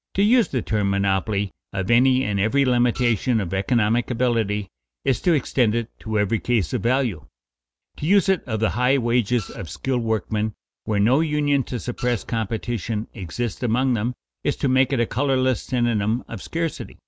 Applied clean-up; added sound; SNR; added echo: none; Printer; 18 dB; none.